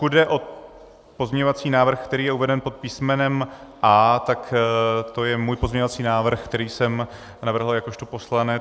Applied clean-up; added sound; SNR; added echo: none; none; none; none.